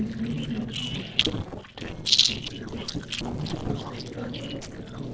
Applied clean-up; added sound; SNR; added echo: neural separator model SepFormer DNS4.